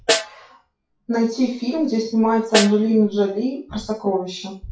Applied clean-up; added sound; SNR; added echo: classical method WPE with log-MMSE.